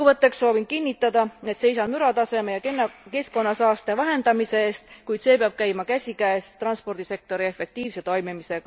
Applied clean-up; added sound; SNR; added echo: none; none; none; none.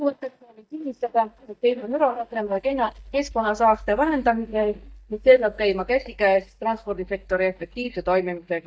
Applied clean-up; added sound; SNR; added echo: neural mask model DeepFilterNet 3.